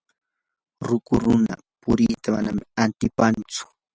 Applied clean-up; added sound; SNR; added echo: none; none; none; none.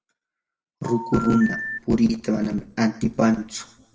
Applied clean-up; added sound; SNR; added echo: none; Telephone; 8 dB; reverberation time 0.6 s.